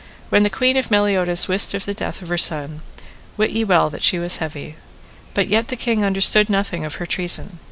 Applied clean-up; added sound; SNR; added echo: none; none; none; none.